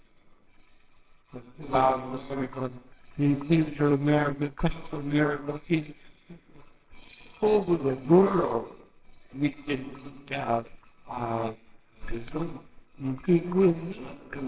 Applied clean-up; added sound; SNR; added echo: neural separator model SepFormer WHAMR!.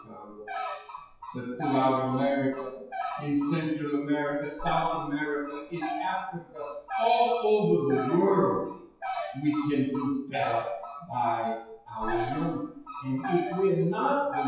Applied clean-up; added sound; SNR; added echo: classical method WPE with log-MMSE.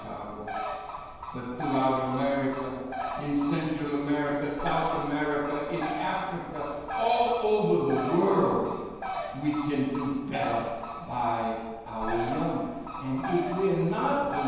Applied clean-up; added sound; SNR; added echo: none; Bird; 8 dB; reverberation time 1.2 s.